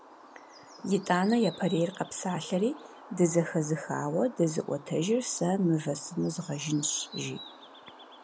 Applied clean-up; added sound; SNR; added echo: none; Bird; 19 dB; none.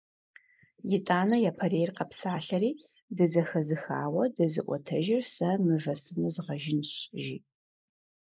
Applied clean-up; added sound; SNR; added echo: neural mask model Resemble Enhance denoiser.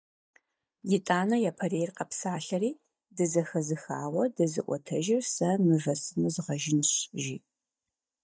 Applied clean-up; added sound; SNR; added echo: neural mask model DeepFilterNet 3.